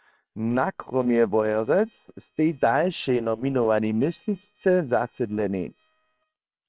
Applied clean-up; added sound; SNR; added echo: neural separator model SepFormer WHAM!.